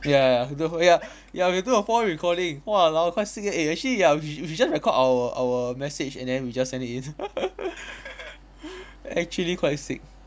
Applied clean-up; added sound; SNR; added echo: none; none; none; none.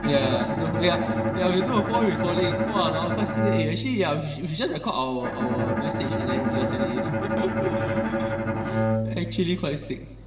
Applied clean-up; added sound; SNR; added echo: none; Bowed string instrument; -1 dB; reverberation time 1.3 s.